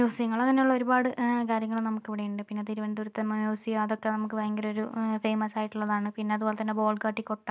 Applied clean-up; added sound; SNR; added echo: none; none; none; none.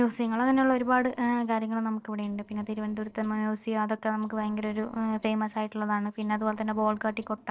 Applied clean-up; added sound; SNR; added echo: neural separator model SepFormer DNS4.